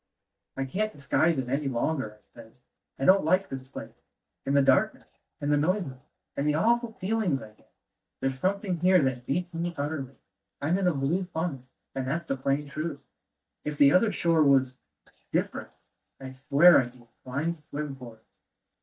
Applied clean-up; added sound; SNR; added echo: neural mask model DeepFilterNet 3.